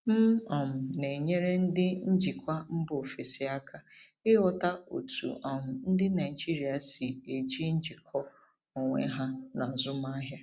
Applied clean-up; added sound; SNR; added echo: none; none; none; none.